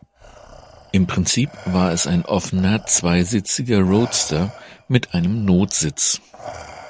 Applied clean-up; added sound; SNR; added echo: none; Respiratory sounds; 20 dB; none.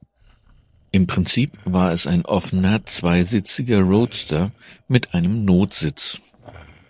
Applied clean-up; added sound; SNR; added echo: neural separator model SepFormer DNS4.